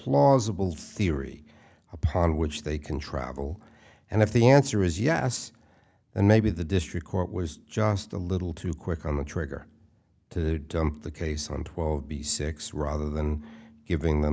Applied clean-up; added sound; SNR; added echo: none; none; none; none.